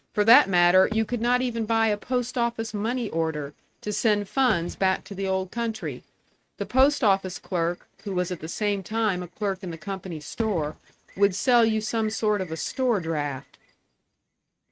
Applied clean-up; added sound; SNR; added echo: neural mask model RNNoise.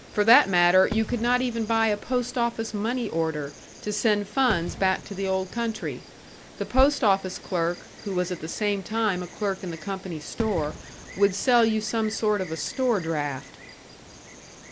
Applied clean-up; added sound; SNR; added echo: none; Fireworks + Insect; 16 dB; none.